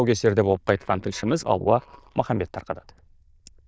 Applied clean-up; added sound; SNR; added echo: neural diffusion model UNIVERSE++.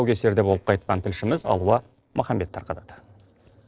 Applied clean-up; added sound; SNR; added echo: neural separator model SepFormer DNS4.